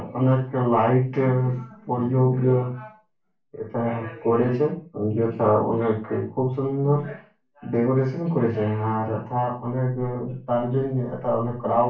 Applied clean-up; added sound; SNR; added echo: none; none; none; reverberation time 0.3 s.